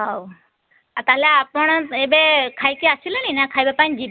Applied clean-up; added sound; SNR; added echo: none; none; none; none.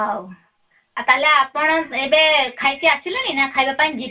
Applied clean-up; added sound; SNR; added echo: none; none; none; reverberation time 0.2 s.